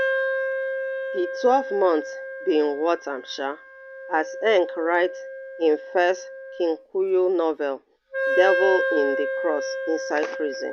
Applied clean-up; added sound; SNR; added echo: none; Wind instrument, woodwind instrument; 5 dB; none.